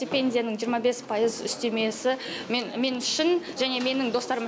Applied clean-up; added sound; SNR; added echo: none; none; none; none.